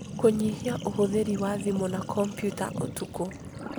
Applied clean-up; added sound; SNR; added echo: none; Sink (filling or washing); 7 dB; none.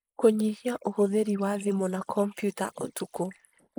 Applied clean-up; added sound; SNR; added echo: neural mask model Resemble Enhance denoiser.